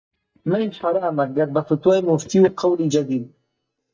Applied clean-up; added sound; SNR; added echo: neural mask model DeepFilterNet 3.